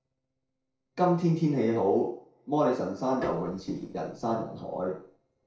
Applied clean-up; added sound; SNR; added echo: neural separator model SepFormer DNS4.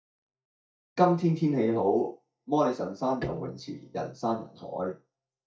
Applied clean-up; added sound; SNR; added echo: neural mask model DeepFilterNet 3.